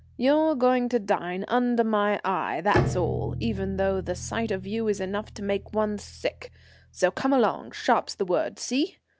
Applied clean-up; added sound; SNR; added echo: none; Bowed string instrument; 10 dB; none.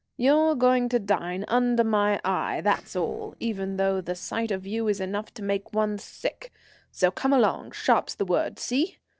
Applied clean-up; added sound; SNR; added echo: neural separator model SepFormer DNS4.